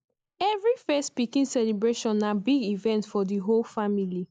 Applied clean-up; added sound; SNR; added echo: neural mask model Resemble Enhance denoiser.